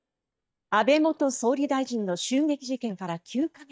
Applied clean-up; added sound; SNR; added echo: neural mask model DeepFilterNet 3.